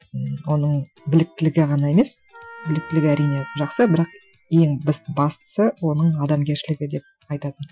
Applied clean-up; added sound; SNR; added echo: classical method Wiener filter.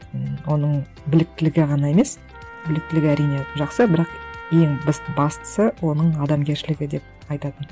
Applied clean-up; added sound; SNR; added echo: none; Trumpet; 19 dB; none.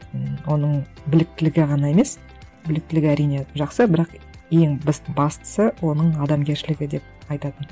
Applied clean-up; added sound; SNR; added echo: none; none; none; none.